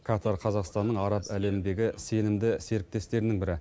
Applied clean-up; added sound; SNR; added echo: none; none; none; none.